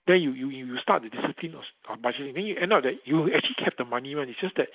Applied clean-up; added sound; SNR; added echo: neural mask model Resemble Enhance denoiser.